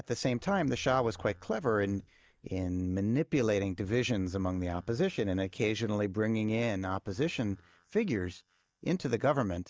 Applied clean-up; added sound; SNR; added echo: neural mask model DeepFilterNet 3.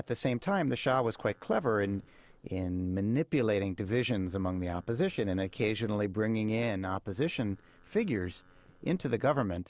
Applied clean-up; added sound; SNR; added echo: neural separator model SepFormer DNS4.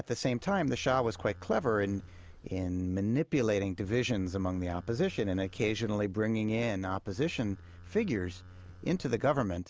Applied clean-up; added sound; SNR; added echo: none; Livestock, farm animals, working animals; 19 dB; none.